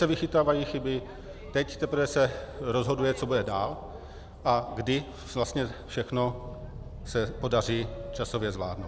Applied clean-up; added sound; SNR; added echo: none; Boat, Water vehicle; 13 dB; none.